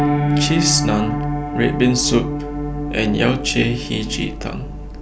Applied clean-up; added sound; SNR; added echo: none; Piano; 3 dB; none.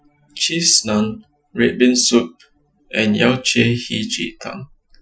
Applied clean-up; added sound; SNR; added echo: classical method Wiener filter.